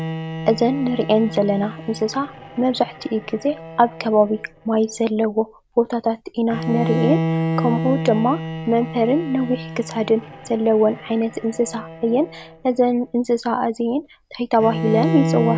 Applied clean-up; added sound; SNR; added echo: none; Bowed string instrument; 7 dB; none.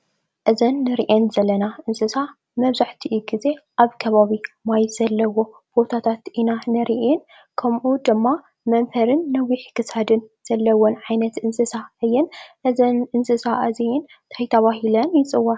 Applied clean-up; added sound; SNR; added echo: none; none; none; none.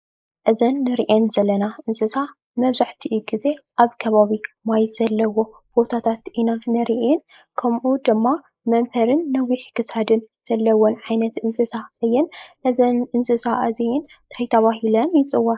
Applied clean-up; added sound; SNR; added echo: neural mask model Resemble Enhance denoiser.